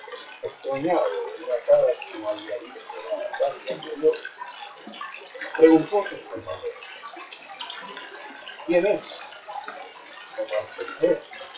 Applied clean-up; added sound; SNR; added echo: classical method WPE with log-MMSE.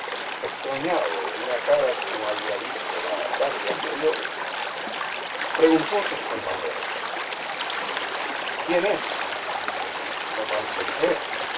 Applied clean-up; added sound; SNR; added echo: none; Stream; 1 dB; reverberation time 0.2 s.